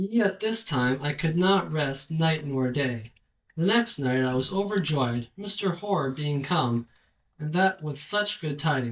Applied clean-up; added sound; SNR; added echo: neural mask model DeepFilterNet 3.